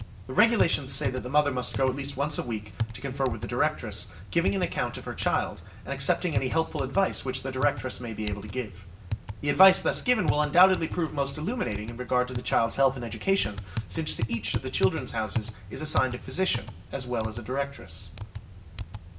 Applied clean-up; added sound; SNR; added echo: none; Typing; 7 dB; reverberation time 0.5 s.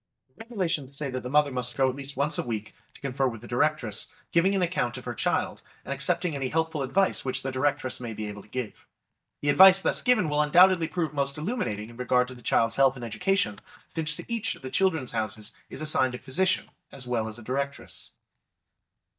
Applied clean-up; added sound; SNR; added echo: neural mask model DeepFilterNet 3.